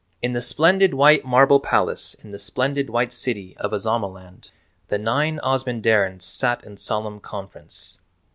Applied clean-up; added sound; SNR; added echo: none; none; none; none.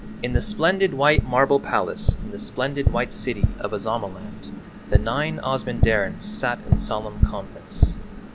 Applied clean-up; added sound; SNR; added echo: none; Tap; 0 dB; none.